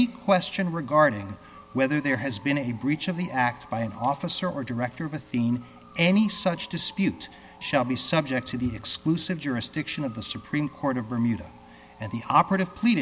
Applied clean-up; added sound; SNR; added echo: none; none; none; none.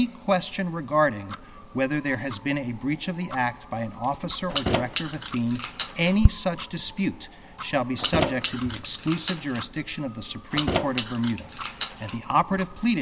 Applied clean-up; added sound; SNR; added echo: none; Tick-tock + Keys jangling; 4 dB; none.